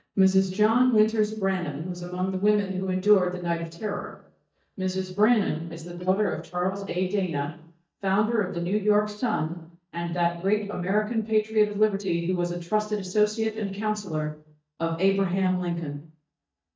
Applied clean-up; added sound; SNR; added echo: neural mask model DeepFilterNet 3.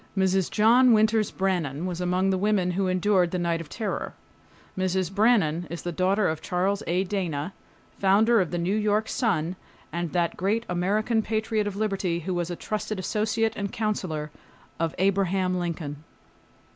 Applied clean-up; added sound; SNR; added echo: none; none; none; none.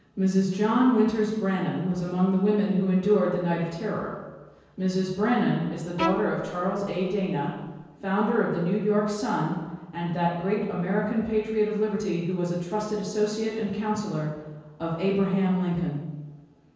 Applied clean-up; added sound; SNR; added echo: neural separator model SepFormer DNS4.